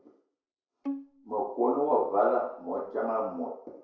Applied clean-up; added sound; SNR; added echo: none; Bowed string instrument; 13 dB; reverberation time 0.6 s.